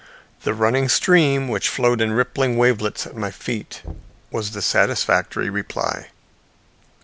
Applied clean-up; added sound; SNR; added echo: none; Knock; 19 dB; none.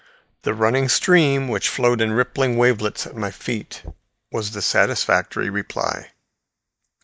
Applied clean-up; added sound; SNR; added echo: neural mask model DeepFilterNet 3.